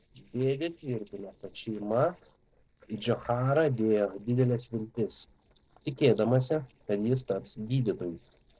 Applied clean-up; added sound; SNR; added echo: neural separator model SepFormer DNS4.